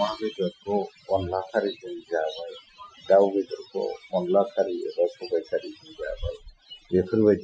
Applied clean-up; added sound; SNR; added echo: classical method Wiener filter.